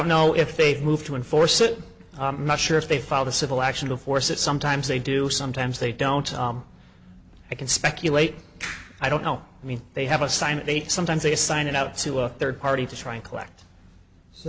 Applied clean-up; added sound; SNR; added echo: none; none; none; none.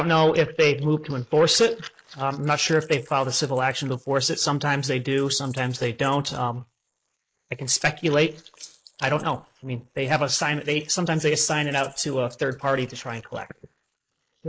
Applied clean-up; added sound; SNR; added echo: neural mask model Resemble Enhance denoiser.